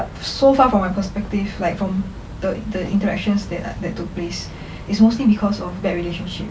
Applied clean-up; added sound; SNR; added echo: none; none; none; none.